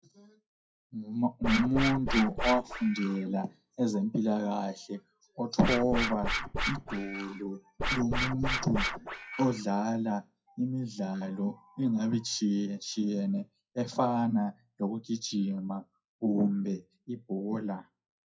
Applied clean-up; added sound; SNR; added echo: classical method WPE with log-MMSE.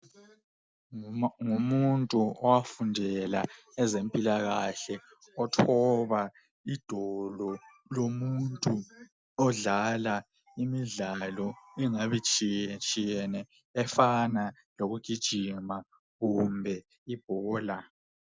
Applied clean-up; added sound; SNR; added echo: none; none; none; none.